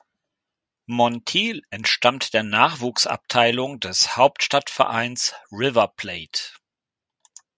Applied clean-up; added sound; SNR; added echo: none; none; none; none.